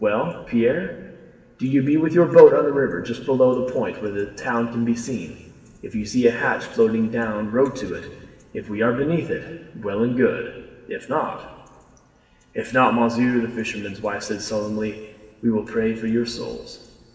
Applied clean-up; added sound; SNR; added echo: none; none; none; reverberation time 2.2 s.